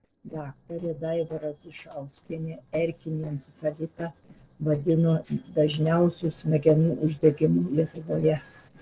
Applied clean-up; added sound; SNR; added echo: neural separator model SepFormer DNS4.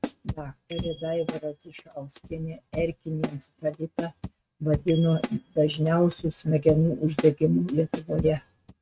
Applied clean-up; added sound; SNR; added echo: neural mask model RNNoise.